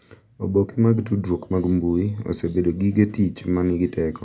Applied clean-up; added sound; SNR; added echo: none; none; none; none.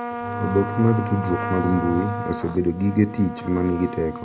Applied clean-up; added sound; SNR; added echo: none; Trumpet + Bowed string instrument; 7 dB; none.